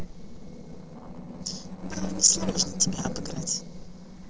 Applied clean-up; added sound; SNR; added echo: neural separator model SepFormer DNS4.